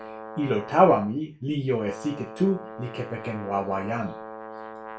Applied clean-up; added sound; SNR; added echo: none; Brass instrument; 13 dB; reverberation time 0.3 s.